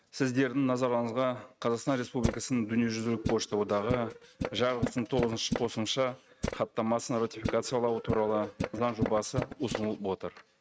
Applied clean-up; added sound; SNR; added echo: neural mask model RNNoise.